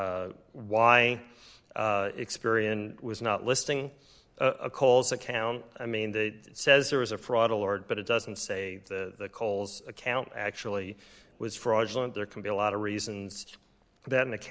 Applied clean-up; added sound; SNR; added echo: none; none; none; none.